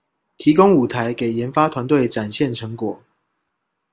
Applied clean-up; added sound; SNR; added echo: none; none; none; none.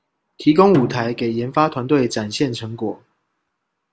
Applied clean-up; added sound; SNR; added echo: none; Snare drum; 15 dB; none.